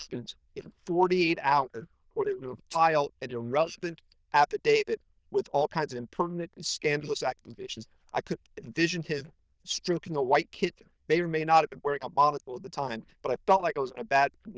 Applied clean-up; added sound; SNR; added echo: neural diffusion model UNIVERSE++.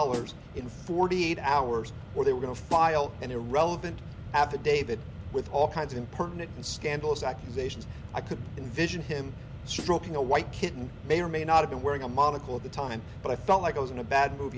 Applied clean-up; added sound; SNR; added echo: none; Mechanisms + Snare drum; 11 dB; none.